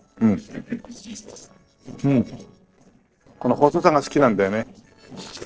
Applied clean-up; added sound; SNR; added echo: neural separator model SepFormer DNS4.